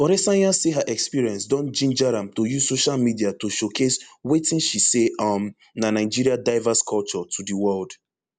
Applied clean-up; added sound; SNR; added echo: none; none; none; none.